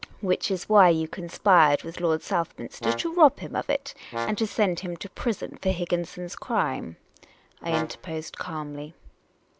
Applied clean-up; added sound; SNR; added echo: none; Brass instrument; 11 dB; none.